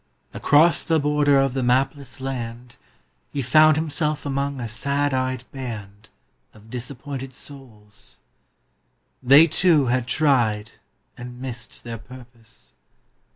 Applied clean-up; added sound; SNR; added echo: none; none; none; none.